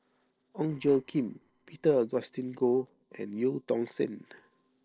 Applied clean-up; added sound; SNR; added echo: neural separator model SepFormer DNS4.